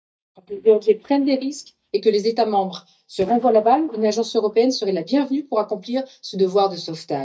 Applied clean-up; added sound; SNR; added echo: neural mask model DeepFilterNet 3.